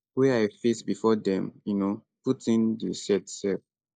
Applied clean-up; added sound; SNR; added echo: neural mask model Resemble Enhance denoiser.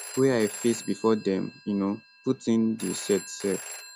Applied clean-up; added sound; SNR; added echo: none; Telephone; 15 dB; none.